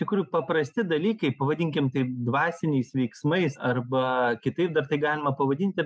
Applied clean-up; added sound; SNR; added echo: none; none; none; none.